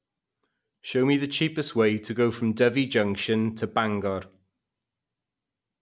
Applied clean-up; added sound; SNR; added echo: none; none; none; none.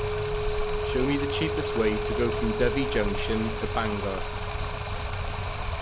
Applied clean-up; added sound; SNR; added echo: none; Telephone + Stream; -2 dB; none.